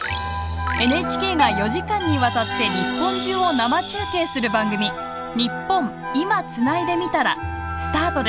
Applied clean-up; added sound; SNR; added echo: none; none; none; none.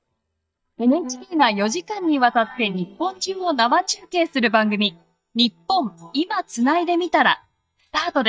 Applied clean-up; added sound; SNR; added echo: neural mask model DeepFilterNet 3.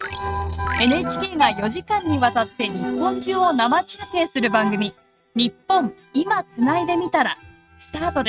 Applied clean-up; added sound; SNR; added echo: neural mask model RNNoise.